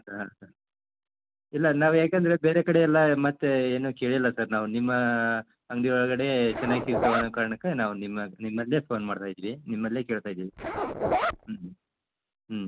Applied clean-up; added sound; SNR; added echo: none; Zipper (clothing); 3 dB; none.